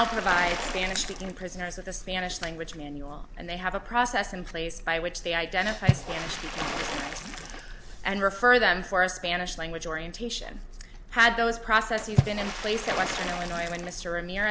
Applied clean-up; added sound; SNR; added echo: none; Water / Splash, splatter; 7 dB; none.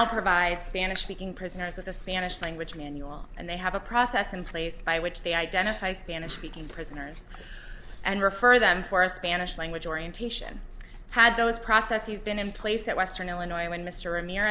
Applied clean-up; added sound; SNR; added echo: none; none; none; none.